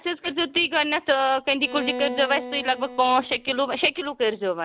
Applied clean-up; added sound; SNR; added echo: none; Bowed string instrument; 11 dB; none.